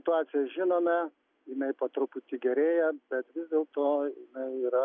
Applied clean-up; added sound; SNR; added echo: none; none; none; none.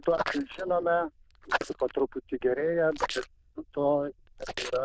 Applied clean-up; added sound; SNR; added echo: neural diffusion model UNIVERSE++.